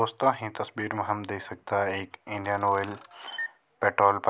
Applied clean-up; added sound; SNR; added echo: none; Camera; 14 dB; none.